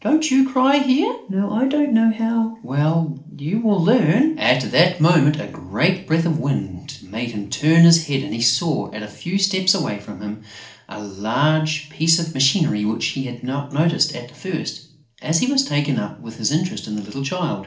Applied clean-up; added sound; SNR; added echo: none; none; none; reverberation time 0.4 s.